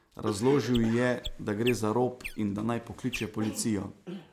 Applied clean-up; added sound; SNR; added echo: none; Chirp, tweet + Cough; 12 dB; none.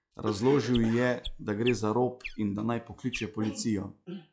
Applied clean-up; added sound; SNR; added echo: classical method log-MMSE.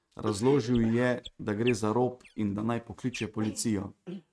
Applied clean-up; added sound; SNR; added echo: neural mask model RNNoise.